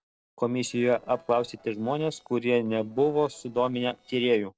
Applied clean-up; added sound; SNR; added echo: neural separator model SepFormer DNS4.